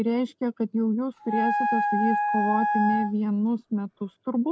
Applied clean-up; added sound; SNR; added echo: none; Wind instrument, woodwind instrument; 1 dB; none.